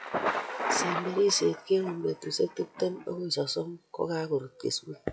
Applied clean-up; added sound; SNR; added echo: classical method WPE with log-MMSE.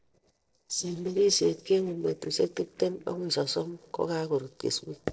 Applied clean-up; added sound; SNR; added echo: neural separator model SepFormer DNS4.